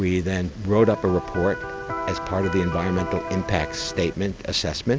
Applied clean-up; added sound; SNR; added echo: none; Electric guitar; 8 dB; none.